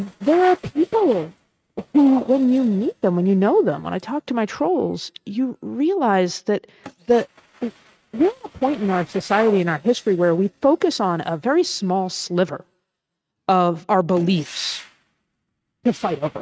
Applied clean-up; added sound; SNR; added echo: neural mask model RNNoise.